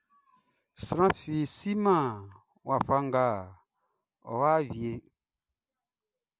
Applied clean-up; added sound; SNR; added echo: none; none; none; none.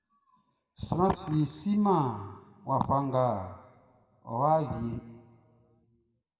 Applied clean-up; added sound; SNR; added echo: none; none; none; reverberation time 1.6 s.